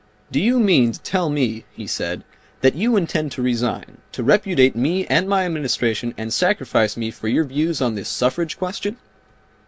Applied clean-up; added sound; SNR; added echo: none; none; none; none.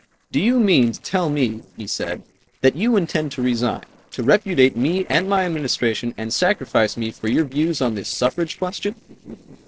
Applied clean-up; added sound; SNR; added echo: neural separator model SepFormer DNS4.